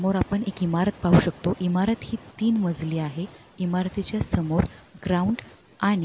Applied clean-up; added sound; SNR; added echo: none; none; none; none.